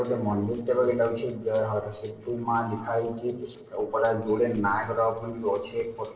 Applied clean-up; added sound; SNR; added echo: neural separator model SepFormer DNS4.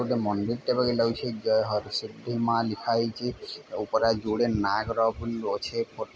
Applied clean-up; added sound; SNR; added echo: none; none; none; none.